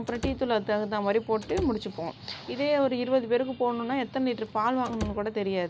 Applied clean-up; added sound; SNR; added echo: none; Slam / Wood; 10 dB; none.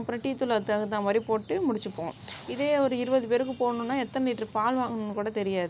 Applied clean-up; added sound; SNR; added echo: none; none; none; none.